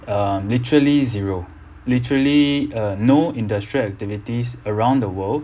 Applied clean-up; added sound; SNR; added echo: none; none; none; none.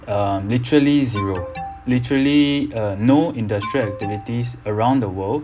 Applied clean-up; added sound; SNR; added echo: none; Alarm; 14 dB; none.